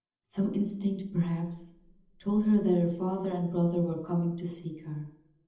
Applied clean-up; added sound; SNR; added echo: none; none; none; reverberation time 0.8 s.